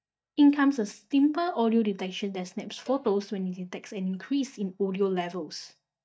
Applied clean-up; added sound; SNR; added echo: neural mask model DeepFilterNet 3.